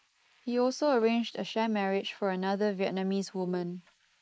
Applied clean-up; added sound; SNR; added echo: neural mask model Resemble Enhance denoiser.